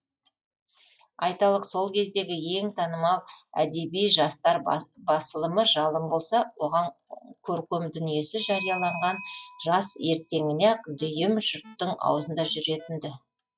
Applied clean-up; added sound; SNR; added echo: classical method log-MMSE.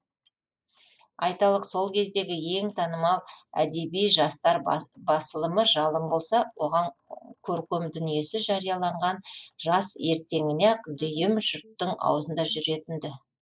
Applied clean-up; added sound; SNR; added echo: neural mask model Resemble Enhance denoiser.